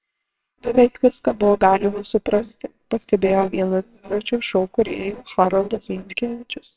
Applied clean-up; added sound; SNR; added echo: neural separator model SepFormer WHAMR!.